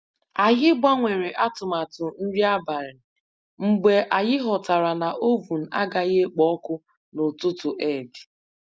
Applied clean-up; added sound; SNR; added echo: none; none; none; none.